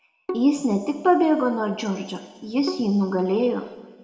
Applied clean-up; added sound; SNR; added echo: none; Bowed string instrument; 14 dB; reverberation time 1.8 s.